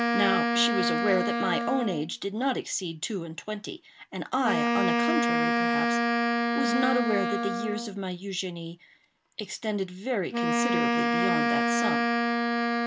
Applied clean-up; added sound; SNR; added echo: none; Wind instrument, woodwind instrument; -3 dB; none.